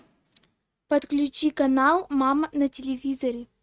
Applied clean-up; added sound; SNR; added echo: neural mask model RNNoise.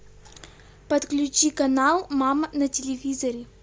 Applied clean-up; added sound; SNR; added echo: none; none; none; none.